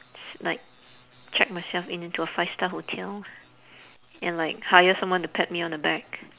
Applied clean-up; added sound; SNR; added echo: none; none; none; none.